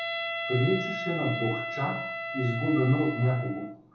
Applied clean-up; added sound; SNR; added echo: none; Wind instrument, woodwind instrument; 6 dB; reverberation time 0.6 s.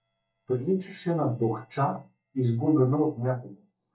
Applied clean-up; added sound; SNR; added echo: neural mask model DeepFilterNet 3.